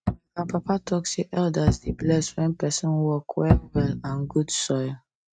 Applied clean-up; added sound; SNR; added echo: neural mask model RNNoise.